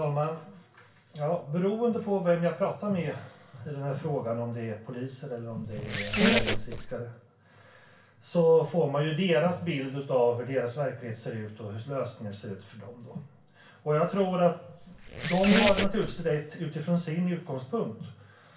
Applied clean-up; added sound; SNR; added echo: none; Squeak; -1 dB; reverberation time 0.3 s.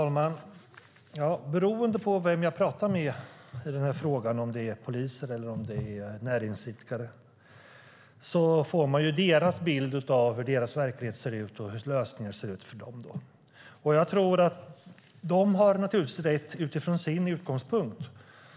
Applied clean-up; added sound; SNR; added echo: none; none; none; none.